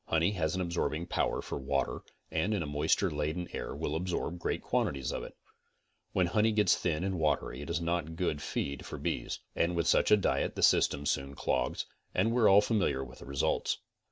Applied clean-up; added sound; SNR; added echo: none; none; none; none.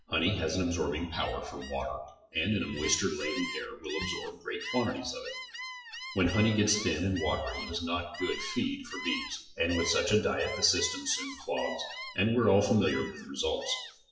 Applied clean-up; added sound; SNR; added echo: classical method WPE with log-MMSE.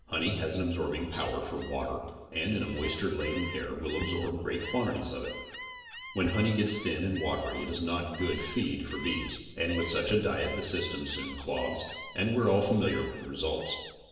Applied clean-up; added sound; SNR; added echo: none; Gull, seagull; 12 dB; reverberation time 1.0 s.